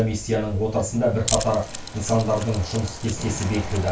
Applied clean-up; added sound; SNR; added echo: none; Mechanisms; 12 dB; reverberation time 0.2 s.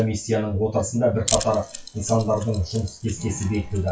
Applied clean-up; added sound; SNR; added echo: classical method WPE with log-MMSE.